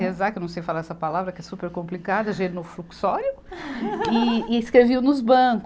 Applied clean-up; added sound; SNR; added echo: none; none; none; none.